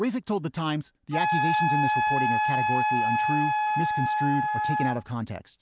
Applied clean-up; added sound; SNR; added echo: none; Wind instrument, woodwind instrument; -4 dB; none.